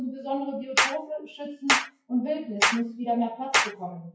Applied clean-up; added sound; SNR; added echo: classical method WPE with log-MMSE.